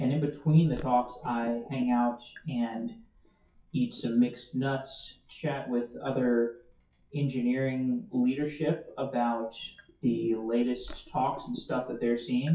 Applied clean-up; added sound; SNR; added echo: classical method WPE with log-MMSE.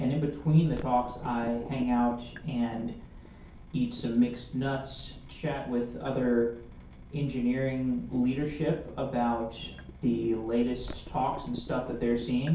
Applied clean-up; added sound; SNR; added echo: none; Drip / Water tap, faucet; 15 dB; reverberation time 0.6 s.